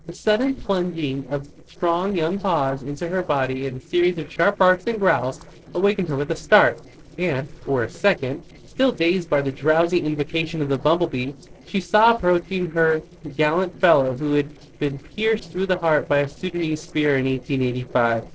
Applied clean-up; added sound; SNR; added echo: neural separator model SepFormer DNS4.